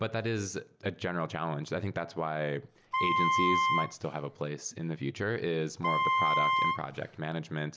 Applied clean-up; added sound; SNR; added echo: none; Wind instrument, woodwind instrument; -4 dB; none.